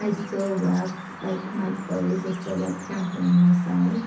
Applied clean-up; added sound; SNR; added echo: none; Bird vocalization, bird call, bird song; 17 dB; reverberation time 0.6 s.